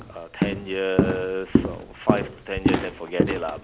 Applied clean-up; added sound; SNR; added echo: none; Walk, footsteps; -4 dB; none.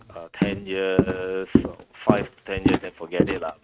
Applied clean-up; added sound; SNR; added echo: neural mask model RNNoise.